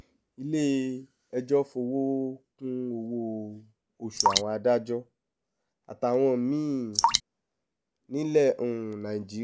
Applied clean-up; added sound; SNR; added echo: none; Drip; 2 dB; none.